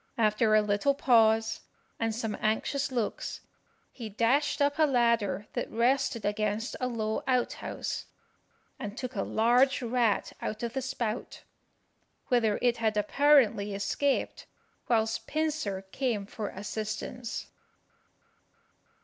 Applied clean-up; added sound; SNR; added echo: none; none; none; none.